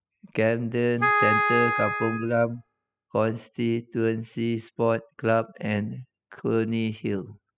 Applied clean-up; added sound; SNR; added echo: classical method spectral subtraction.